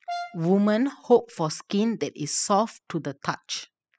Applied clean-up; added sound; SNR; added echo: classical method spectral subtraction.